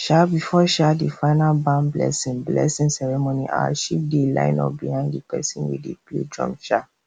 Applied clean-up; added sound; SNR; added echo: none; none; none; none.